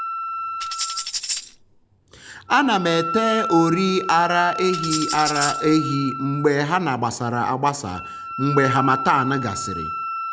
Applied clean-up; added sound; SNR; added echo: none; Wind instrument, woodwind instrument + Tambourine; 6 dB; none.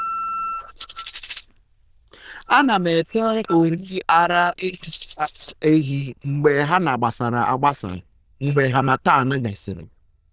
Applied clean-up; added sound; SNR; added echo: neural diffusion model UNIVERSE++.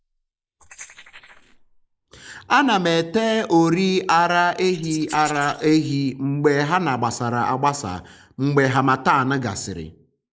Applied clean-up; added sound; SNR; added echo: neural mask model Resemble Enhance denoiser.